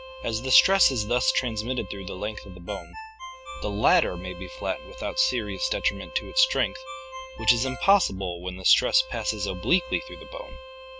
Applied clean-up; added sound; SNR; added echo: none; Bowed string instrument + Ringtone; 14 dB; none.